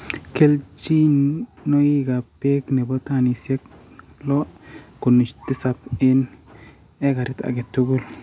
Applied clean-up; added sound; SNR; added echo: none; none; none; none.